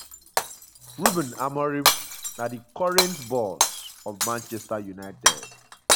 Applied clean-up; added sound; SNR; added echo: none; Shatter; -3 dB; none.